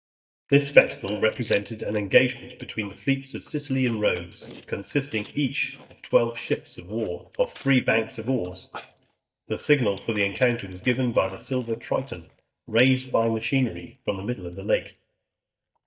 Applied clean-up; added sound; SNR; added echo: neural mask model DeepFilterNet 3.